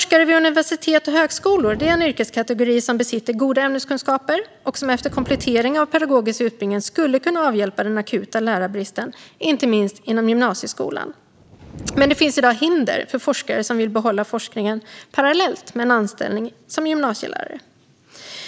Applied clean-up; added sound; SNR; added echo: none; Fire; 17 dB; none.